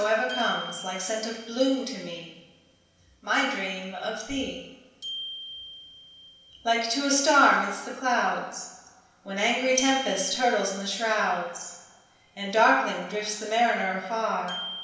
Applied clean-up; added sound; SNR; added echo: none; Glockenspiel; 16 dB; reverberation time 0.9 s.